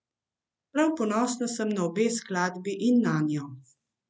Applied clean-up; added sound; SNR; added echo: none; none; none; none.